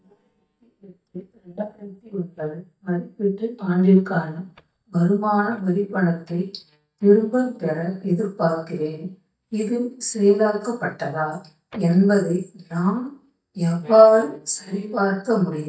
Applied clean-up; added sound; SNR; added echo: neural mask model DeepFilterNet 3.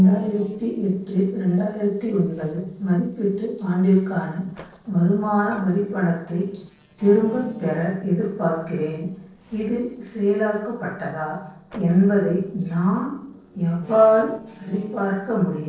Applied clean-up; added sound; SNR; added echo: neural separator model SepFormer DNS4.